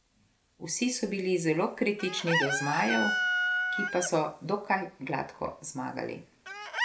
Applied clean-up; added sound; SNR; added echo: none; Chicken, rooster; 3 dB; none.